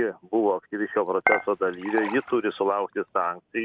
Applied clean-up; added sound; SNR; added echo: none; Dishes, pots, and pans / Chink, clink; 4 dB; none.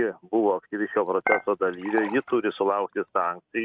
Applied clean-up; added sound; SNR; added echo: neural mask model RNNoise.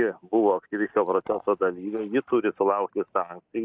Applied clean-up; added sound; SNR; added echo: neural mask model DeepFilterNet 3.